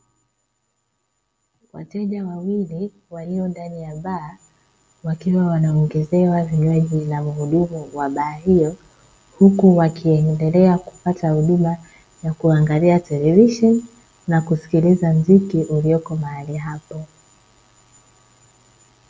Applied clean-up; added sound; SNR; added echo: none; none; none; none.